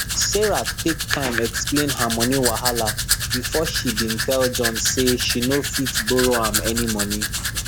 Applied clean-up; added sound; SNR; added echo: none; Domestic sounds, home sounds; 1 dB; none.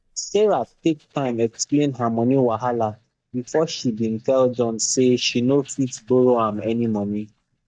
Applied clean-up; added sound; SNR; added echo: neural mask model DeepFilterNet 3.